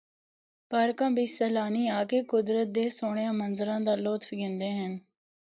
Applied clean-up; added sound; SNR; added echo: none; none; none; none.